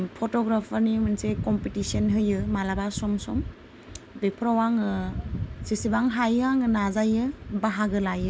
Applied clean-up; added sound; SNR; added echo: none; none; none; none.